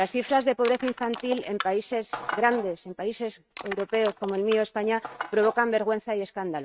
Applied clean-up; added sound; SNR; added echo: neural mask model RNNoise.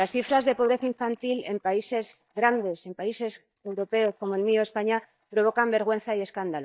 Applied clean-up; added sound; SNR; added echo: neural mask model DeepFilterNet 3.